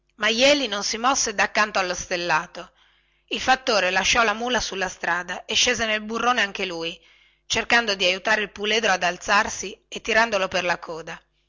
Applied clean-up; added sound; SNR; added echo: none; none; none; none.